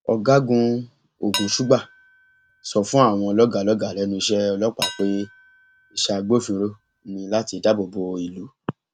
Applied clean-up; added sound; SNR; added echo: none; Dishes, pots, and pans; 15 dB; none.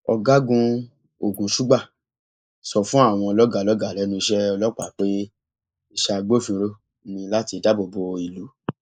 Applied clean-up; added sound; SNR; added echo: neural mask model Resemble Enhance denoiser.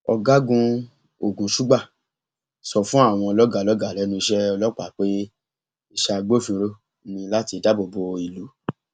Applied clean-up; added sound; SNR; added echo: none; none; none; none.